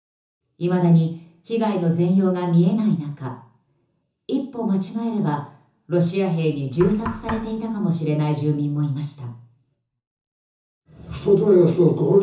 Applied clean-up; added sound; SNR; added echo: none; Knock; 16 dB; reverberation time 0.6 s.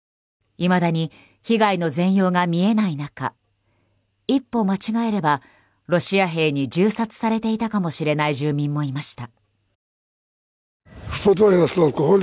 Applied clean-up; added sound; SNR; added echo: none; none; none; none.